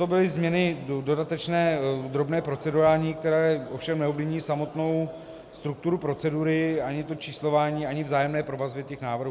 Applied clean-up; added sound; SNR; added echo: none; none; none; none.